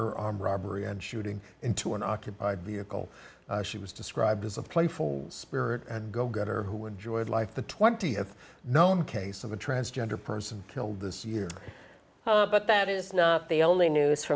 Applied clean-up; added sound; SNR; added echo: none; none; none; none.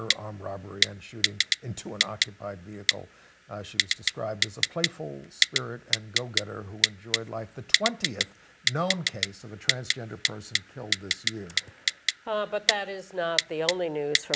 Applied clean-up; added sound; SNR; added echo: none; Typing; -5 dB; none.